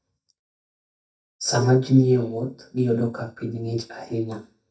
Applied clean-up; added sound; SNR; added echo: neural mask model DeepFilterNet 3.